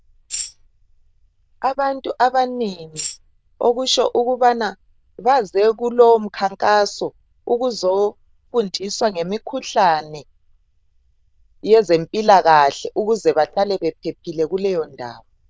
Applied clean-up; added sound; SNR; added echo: neural diffusion model UNIVERSE++.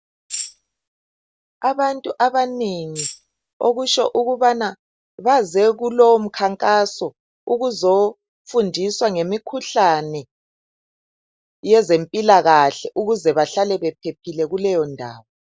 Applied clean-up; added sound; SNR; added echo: none; Tambourine; 11 dB; none.